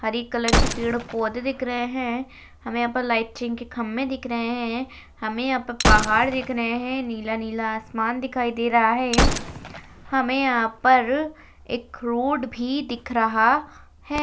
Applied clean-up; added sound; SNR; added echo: none; Gunshot, gunfire; 4 dB; none.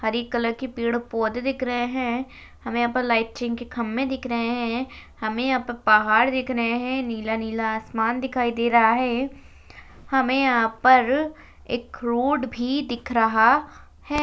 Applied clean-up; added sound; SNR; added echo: none; none; none; none.